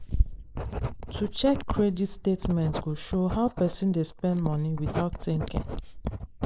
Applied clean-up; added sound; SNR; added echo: neural mask model Resemble Enhance denoiser.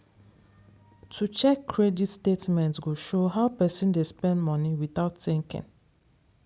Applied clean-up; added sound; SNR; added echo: none; none; none; none.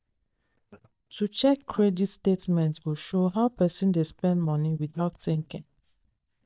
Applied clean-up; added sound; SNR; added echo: neural mask model DeepFilterNet 3.